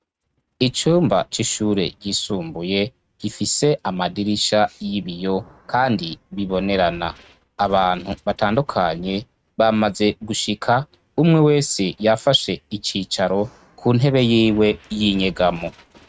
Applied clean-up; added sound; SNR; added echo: neural mask model RNNoise.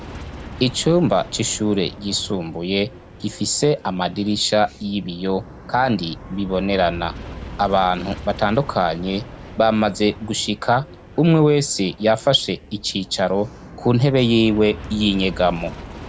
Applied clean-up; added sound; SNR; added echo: none; Aircraft; 16 dB; none.